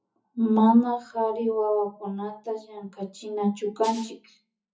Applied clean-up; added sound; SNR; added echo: classical method WPE with log-MMSE.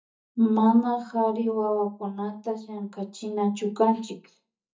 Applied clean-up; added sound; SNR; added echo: neural mask model DeepFilterNet 3.